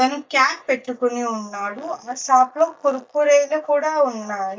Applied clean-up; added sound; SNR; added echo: neural mask model DeepFilterNet 3.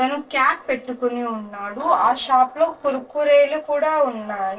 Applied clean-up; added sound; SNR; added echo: neural separator model SepFormer DNS4.